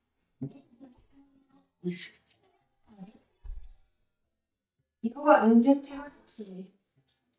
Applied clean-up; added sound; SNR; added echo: neural mask model DeepFilterNet 3.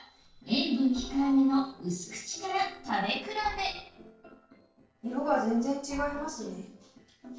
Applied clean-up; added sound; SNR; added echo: neural separator model SepFormer DNS4.